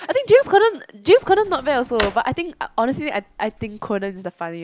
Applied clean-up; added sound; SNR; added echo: none; Drawer open or close; 15 dB; none.